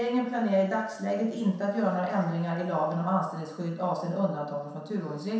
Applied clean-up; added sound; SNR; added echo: none; none; none; reverberation time 0.7 s.